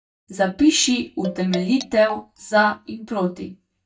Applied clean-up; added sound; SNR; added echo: neural mask model DeepFilterNet 3.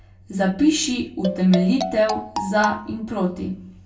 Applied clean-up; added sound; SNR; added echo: none; Marimba, xylophone; 8 dB; reverberation time 0.2 s.